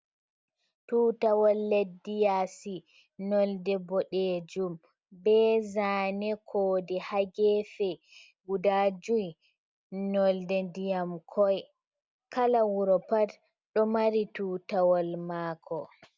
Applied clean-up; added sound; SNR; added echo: none; none; none; none.